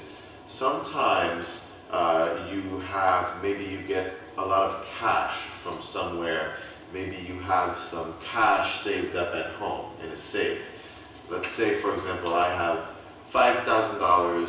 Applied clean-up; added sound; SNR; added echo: none; none; none; reverberation time 1.0 s.